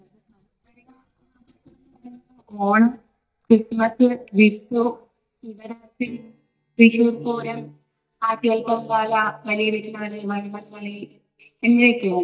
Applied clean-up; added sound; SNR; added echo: neural mask model DeepFilterNet 3.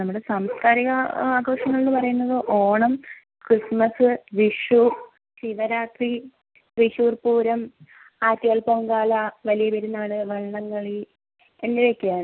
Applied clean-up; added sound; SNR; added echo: none; none; none; none.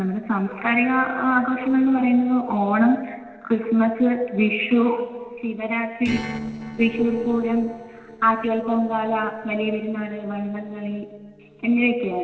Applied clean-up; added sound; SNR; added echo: neural separator model SepFormer DNS4.